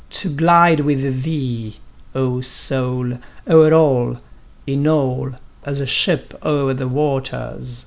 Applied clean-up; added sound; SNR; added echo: none; none; none; none.